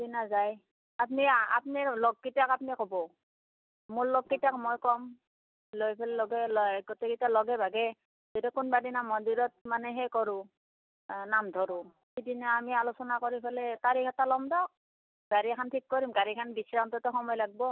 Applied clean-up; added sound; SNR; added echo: none; none; none; none.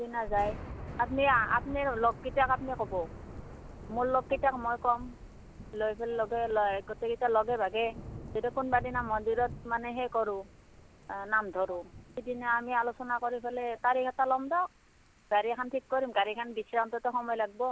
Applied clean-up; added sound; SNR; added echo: none; Thunder / Rain; 15 dB; none.